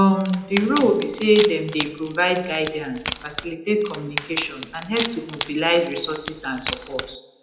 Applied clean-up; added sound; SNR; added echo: none; Wood; 10 dB; reverberation time 0.7 s.